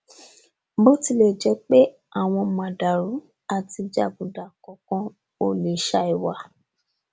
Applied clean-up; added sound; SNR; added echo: none; none; none; none.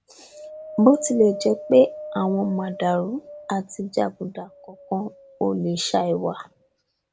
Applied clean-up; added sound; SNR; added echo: none; Wind; 16 dB; none.